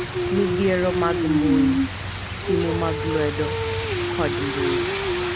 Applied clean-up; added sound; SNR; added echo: none; Rain; -3 dB; none.